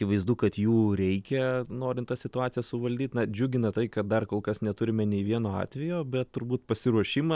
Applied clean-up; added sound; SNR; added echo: none; none; none; none.